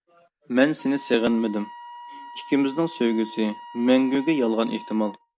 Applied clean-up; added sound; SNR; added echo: none; Wind instrument, woodwind instrument; 18 dB; none.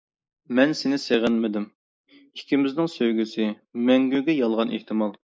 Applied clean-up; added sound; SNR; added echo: neural mask model Resemble Enhance denoiser.